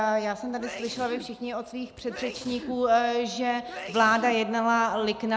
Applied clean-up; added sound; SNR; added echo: none; Sneeze; 16 dB; none.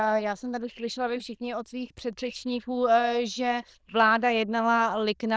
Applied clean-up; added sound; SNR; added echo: neural diffusion model UNIVERSE++.